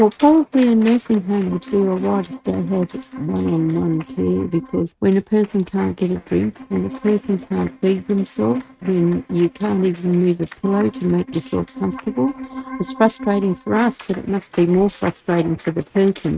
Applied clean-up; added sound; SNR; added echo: neural mask model RNNoise.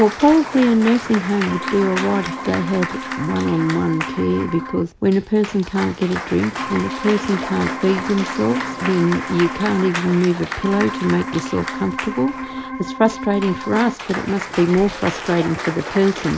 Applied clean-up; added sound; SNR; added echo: none; Organ + Applause / Cheering; 8 dB; none.